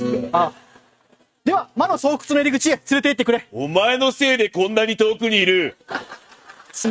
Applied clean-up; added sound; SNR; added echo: neural mask model RNNoise.